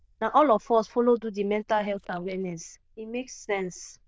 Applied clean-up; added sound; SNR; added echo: neural diffusion model UNIVERSE++.